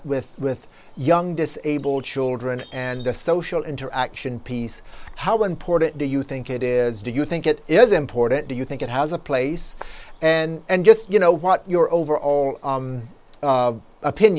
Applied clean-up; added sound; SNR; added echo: none; Bird vocalization, bird call, bird song; 20 dB; none.